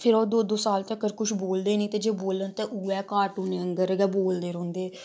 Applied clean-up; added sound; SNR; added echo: none; none; none; none.